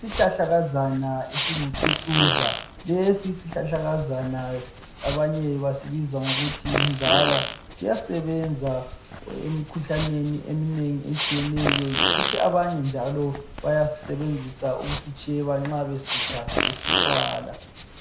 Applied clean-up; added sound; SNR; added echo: none; Fart; 3 dB; reverberation time 0.4 s.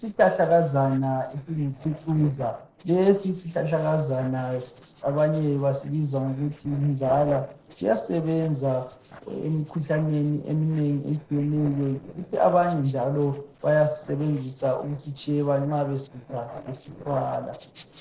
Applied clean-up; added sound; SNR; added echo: neural separator model SepFormer DNS4.